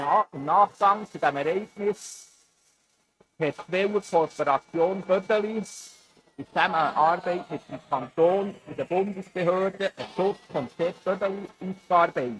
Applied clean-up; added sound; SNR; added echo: neural mask model RNNoise.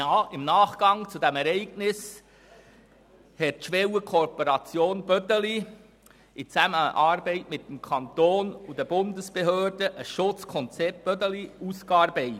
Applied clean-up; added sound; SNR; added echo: none; none; none; none.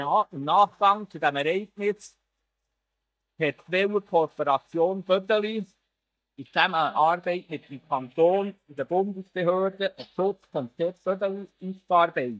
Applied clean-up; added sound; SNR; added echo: neural mask model DeepFilterNet 3.